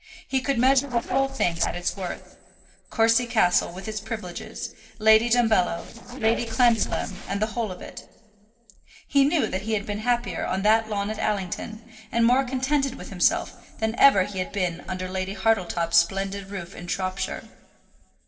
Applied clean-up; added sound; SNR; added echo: neural separator model SepFormer DNS4.